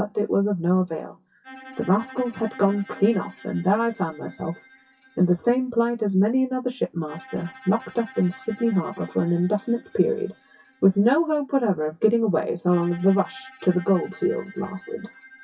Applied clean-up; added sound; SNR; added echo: classical method WPE with log-MMSE.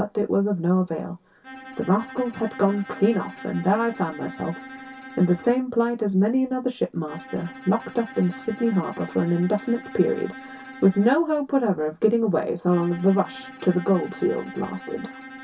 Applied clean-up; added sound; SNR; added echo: none; Bowed string instrument; 18 dB; reverberation time 0.1 s.